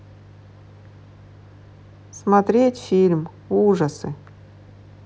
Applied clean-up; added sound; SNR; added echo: none; none; none; none.